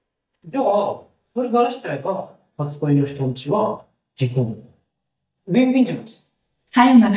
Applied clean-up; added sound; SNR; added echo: neural mask model DeepFilterNet 3.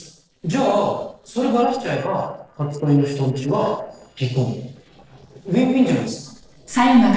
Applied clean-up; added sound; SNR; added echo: neural separator model SepFormer DNS4.